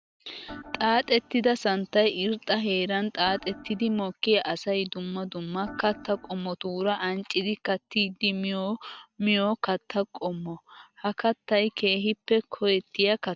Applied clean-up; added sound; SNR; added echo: none; Organ; 17 dB; none.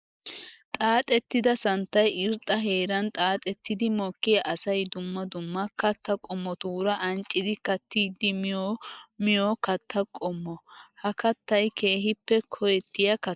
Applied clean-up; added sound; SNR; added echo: neural mask model Resemble Enhance denoiser.